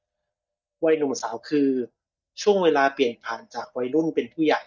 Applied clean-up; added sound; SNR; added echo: neural mask model DeepFilterNet 3.